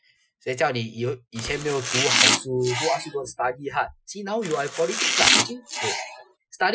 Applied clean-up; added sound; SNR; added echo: classical method Wiener filter.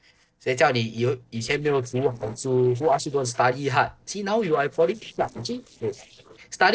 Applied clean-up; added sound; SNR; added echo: neural separator model SepFormer DNS4.